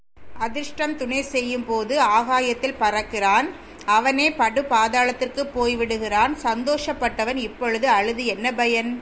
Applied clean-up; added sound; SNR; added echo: none; none; none; none.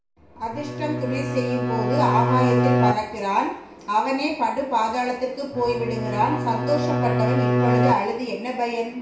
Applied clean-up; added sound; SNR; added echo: none; Bowed string instrument; -1 dB; reverberation time 0.6 s.